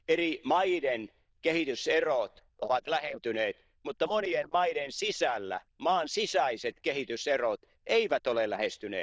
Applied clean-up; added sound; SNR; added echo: neural diffusion model UNIVERSE++.